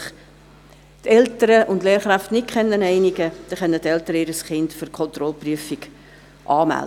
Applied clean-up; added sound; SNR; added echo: none; none; none; none.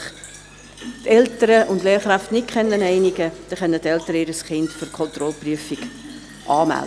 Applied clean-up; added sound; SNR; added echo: none; Fill (with liquid); 18 dB; none.